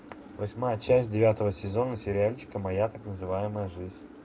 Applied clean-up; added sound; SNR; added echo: none; Engine; 19 dB; reverberation time 0.2 s.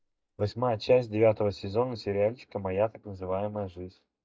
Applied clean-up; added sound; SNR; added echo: neural mask model DeepFilterNet 3.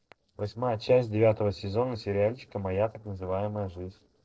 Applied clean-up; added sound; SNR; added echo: neural separator model SepFormer DNS4.